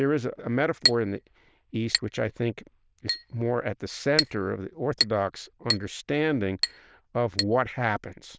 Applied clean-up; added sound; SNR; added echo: neural diffusion model UNIVERSE++.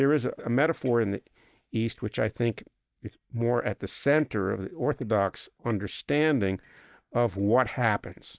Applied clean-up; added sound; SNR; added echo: neural mask model DeepFilterNet 3.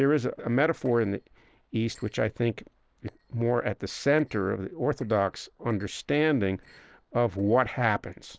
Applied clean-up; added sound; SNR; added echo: neural separator model SepFormer DNS4.